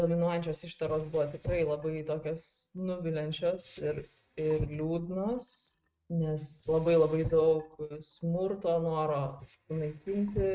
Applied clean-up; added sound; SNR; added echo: neural mask model RNNoise.